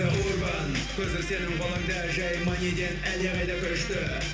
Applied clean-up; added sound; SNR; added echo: none; none; none; reverberation time 0.8 s.